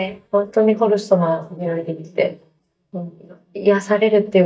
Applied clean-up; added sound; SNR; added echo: neural mask model DeepFilterNet 3.